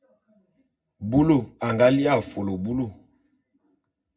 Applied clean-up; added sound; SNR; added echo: none; none; none; reverberation time 0.4 s.